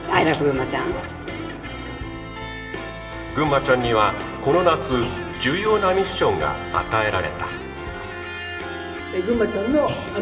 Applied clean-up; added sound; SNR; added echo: none; Thump, thud; 20 dB; reverberation time 2.2 s.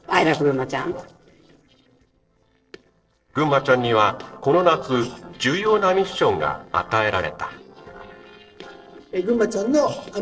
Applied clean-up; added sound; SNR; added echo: neural separator model SepFormer DNS4.